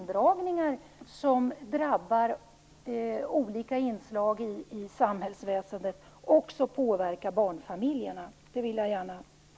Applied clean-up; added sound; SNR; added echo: none; none; none; none.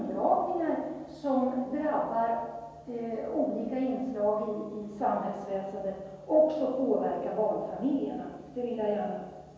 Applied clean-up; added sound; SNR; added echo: none; none; none; reverberation time 1.2 s.